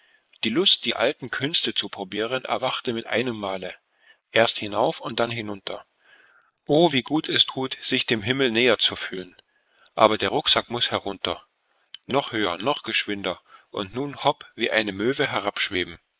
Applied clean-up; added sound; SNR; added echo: neural mask model Resemble Enhance denoiser.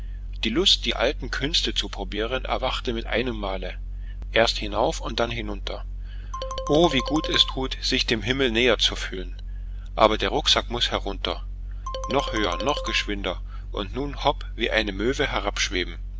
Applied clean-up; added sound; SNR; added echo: none; Marimba, xylophone; 9 dB; none.